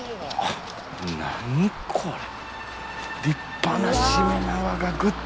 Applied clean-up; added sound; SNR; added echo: none; Run; 11 dB; none.